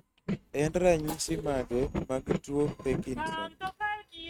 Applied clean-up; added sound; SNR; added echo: neural mask model RNNoise.